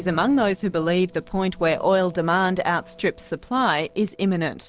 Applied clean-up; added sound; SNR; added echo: neural separator model SepFormer DNS4.